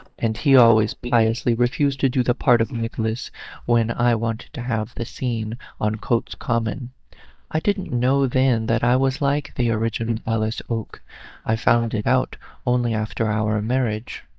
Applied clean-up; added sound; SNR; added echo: neural mask model DeepFilterNet 3.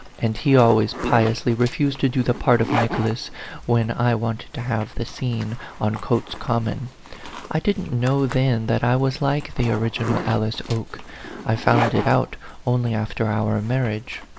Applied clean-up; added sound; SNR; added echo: none; Zipper (clothing); 12 dB; none.